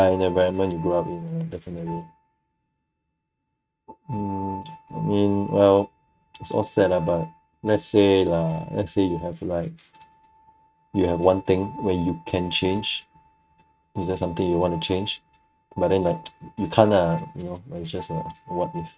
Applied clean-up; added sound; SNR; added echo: neural mask model RNNoise.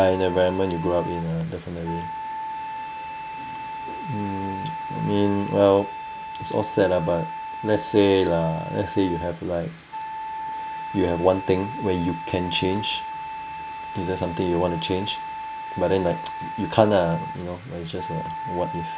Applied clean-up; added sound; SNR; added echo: none; Wind instrument, woodwind instrument; 9 dB; none.